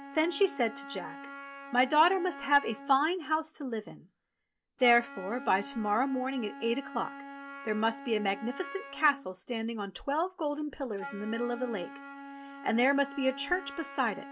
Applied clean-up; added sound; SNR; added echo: none; Wind instrument, woodwind instrument; 14 dB; none.